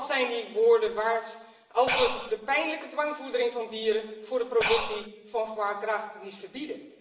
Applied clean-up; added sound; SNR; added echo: none; Breathing; 1 dB; reverberation time 0.8 s.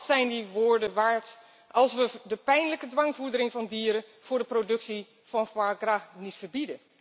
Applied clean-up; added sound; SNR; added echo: none; none; none; none.